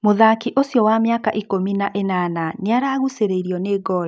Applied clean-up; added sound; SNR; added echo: none; none; none; none.